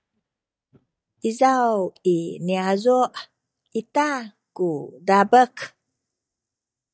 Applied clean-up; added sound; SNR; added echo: neural mask model DeepFilterNet 3.